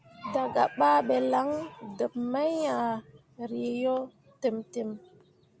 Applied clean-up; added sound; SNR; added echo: none; none; none; none.